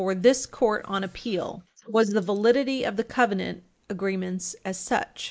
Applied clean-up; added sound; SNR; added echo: neural mask model Resemble Enhance denoiser.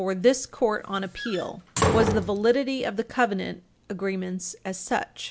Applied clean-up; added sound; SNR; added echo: none; Slam; 2 dB; none.